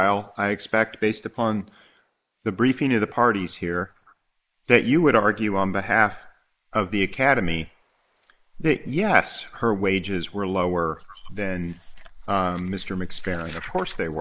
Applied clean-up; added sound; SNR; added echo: neural mask model Resemble Enhance denoiser.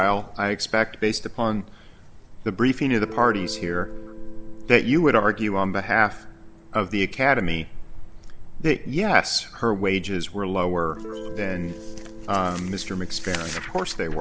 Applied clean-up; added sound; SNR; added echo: none; Guitar; 19 dB; none.